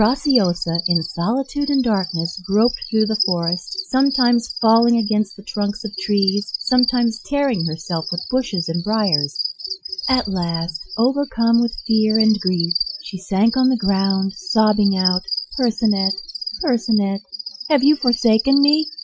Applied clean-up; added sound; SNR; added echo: classical method Wiener filter.